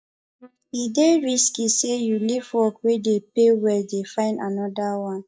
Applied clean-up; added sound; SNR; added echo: neural mask model DeepFilterNet 3.